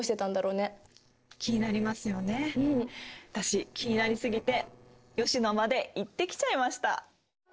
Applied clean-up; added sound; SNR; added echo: neural separator model SepFormer DNS4.